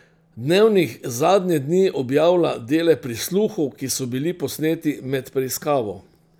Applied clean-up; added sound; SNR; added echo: none; none; none; none.